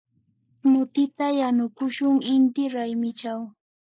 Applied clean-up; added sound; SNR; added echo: neural mask model Resemble Enhance denoiser.